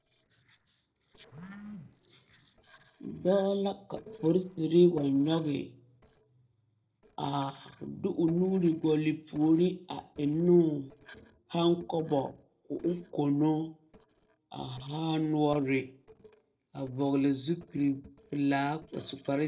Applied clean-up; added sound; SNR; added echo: neural separator model SepFormer DNS4.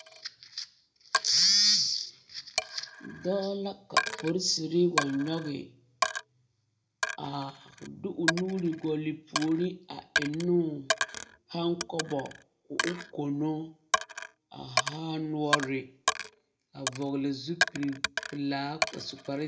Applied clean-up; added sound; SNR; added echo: none; Coin (dropping); 4 dB; reverberation time 0.2 s.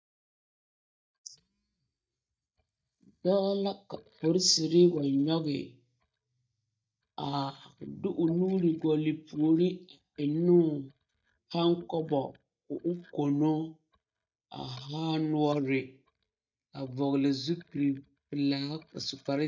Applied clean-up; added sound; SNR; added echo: neural mask model DeepFilterNet 3.